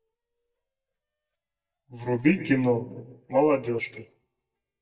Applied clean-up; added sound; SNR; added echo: neural mask model DeepFilterNet 3.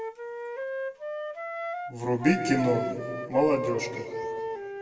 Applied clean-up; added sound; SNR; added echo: none; Wind instrument, woodwind instrument; 4 dB; reverberation time 2.1 s.